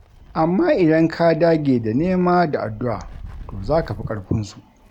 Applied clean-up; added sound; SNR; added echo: none; Wind; 19 dB; none.